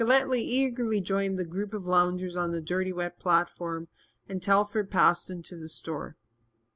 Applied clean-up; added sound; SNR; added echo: none; none; none; none.